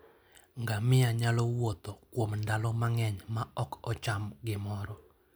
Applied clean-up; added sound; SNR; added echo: none; none; none; none.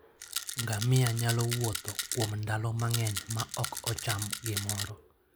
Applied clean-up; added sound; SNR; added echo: none; Rattle; 5 dB; none.